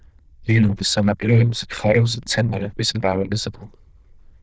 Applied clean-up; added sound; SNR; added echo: neural diffusion model UNIVERSE++.